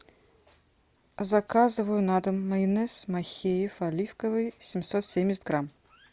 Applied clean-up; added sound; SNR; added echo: none; none; none; none.